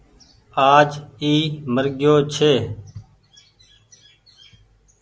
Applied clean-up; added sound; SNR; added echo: none; none; none; none.